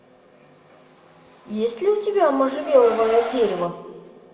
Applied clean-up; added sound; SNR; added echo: none; Car; 12 dB; reverberation time 1.8 s.